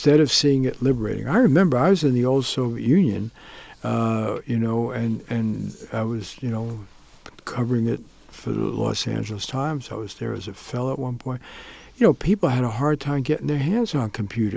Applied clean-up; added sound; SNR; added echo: none; none; none; none.